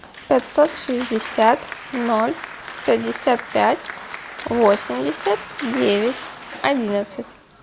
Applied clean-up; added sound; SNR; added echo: none; Applause; 12 dB; none.